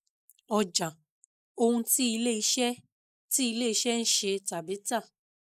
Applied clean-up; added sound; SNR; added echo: neural mask model Resemble Enhance denoiser.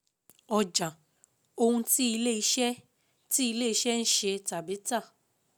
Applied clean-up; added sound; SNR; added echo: none; none; none; none.